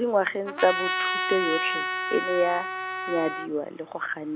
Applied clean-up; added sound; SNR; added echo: none; Trumpet; 2 dB; none.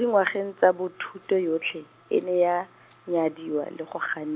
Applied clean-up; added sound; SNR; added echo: none; none; none; none.